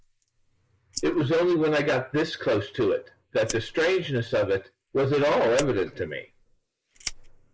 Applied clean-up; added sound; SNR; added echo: neural mask model Resemble Enhance denoiser.